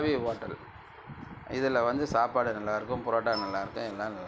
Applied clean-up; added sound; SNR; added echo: none; none; none; none.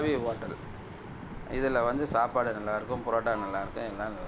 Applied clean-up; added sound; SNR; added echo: none; Ocean; 12 dB; none.